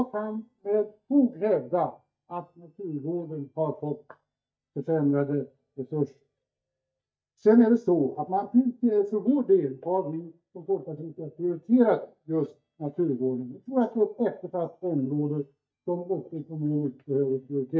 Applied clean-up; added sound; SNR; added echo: neural mask model DeepFilterNet 3.